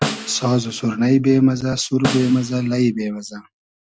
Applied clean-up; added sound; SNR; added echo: none; Snare drum; 11 dB; none.